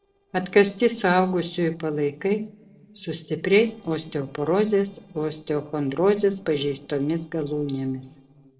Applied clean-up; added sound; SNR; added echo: neural separator model SepFormer DNS4.